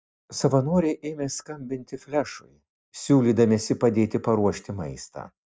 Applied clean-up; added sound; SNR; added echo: none; none; none; none.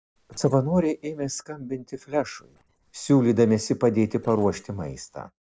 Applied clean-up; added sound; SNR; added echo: neural separator model SepFormer DNS4.